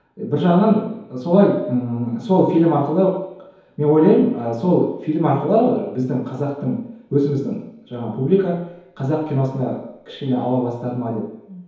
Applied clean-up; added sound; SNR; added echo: none; none; none; reverberation time 2.2 s.